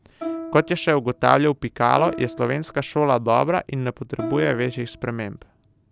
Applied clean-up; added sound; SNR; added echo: none; Plucked string instrument; 13 dB; none.